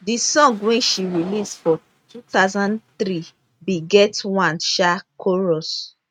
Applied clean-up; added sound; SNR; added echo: neural mask model RNNoise.